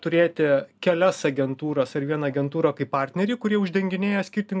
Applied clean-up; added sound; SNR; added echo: none; none; none; none.